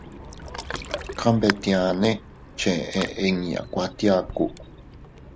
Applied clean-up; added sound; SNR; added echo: none; Ocean; 11 dB; none.